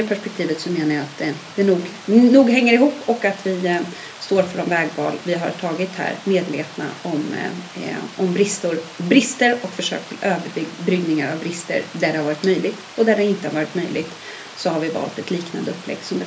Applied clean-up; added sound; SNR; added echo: none; Water; 18 dB; reverberation time 0.3 s.